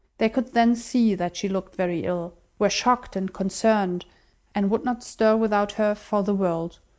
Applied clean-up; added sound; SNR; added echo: none; none; none; none.